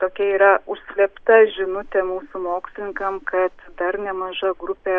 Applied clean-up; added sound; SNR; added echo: none; none; none; none.